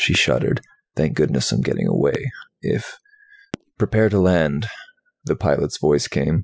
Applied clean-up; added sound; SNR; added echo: classical method spectral subtraction.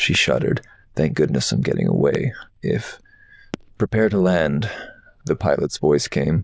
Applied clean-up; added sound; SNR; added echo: neural diffusion model UNIVERSE++.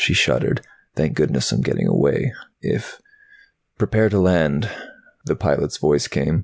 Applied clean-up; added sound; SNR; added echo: none; none; none; none.